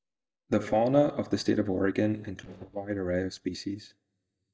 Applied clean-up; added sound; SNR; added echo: neural mask model DeepFilterNet 3.